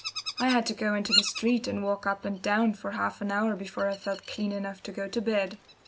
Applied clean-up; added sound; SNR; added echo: none; Bird vocalization, bird call, bird song; 8 dB; none.